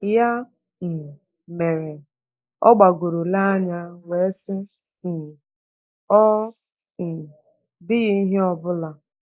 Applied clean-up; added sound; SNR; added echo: neural mask model Resemble Enhance denoiser.